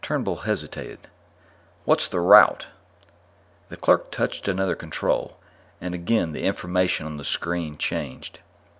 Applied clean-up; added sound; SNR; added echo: none; none; none; none.